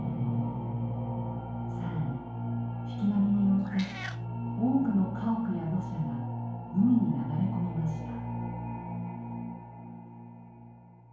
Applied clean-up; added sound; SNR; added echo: none; Meow; 12 dB; reverberation time 1.0 s.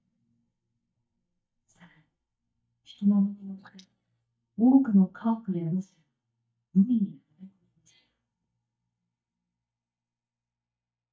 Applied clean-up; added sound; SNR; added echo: neural mask model DeepFilterNet 3.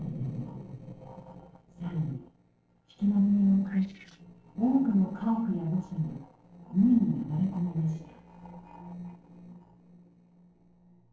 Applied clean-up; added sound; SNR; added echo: neural separator model SepFormer DNS4.